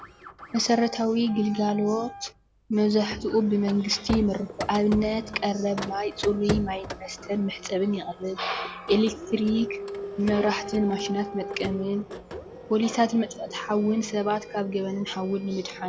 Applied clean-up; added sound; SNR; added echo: none; Printer; 11 dB; none.